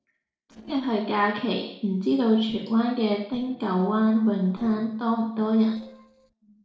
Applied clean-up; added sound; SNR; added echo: neural separator model SepFormer DNS4.